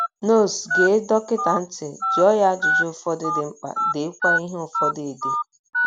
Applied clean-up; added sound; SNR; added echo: none; Telephone; 2 dB; none.